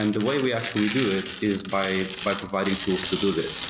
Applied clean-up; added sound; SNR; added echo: none; Tearing; 7 dB; none.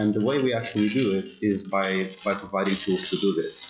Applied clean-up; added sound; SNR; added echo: classical method log-MMSE.